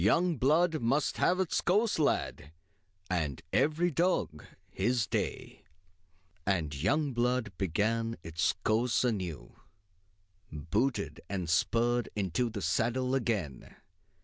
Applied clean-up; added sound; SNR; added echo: none; none; none; none.